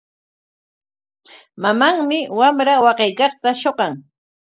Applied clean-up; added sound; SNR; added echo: neural mask model Resemble Enhance denoiser.